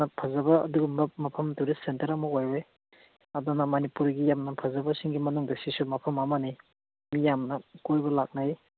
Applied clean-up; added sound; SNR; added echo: none; none; none; none.